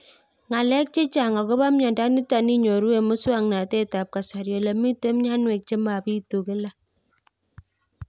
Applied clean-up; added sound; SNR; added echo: none; none; none; none.